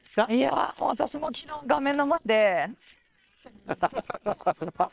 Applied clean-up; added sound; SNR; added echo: neural separator model SepFormer WHAM!.